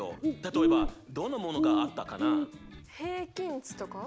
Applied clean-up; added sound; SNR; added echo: none; Bird; -5 dB; none.